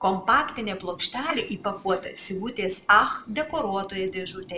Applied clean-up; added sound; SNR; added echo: neural mask model Resemble Enhance denoiser.